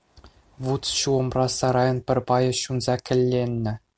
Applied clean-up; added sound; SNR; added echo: none; none; none; none.